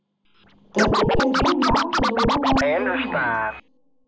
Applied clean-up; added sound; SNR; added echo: none; Scratching (performance technique); -3 dB; reverberation time 0.8 s.